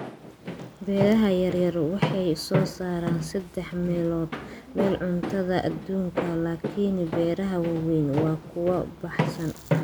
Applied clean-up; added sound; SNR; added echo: none; Walk, footsteps; 6 dB; none.